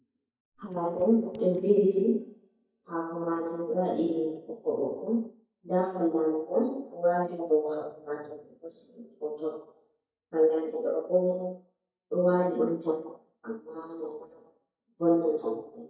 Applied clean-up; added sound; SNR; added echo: neural mask model DeepFilterNet 3.